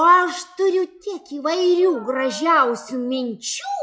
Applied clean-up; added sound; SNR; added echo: classical method log-MMSE.